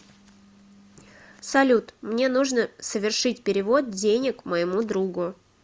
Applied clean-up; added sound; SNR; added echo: none; none; none; none.